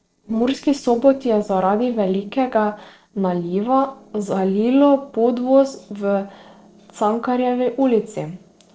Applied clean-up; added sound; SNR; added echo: neural separator model SepFormer DNS4.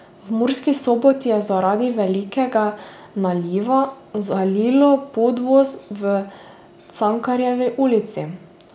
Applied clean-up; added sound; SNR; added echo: none; none; none; none.